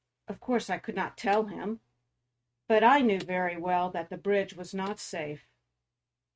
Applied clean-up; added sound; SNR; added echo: neural mask model RNNoise.